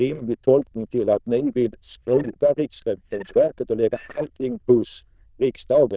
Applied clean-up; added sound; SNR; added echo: neural diffusion model UNIVERSE++.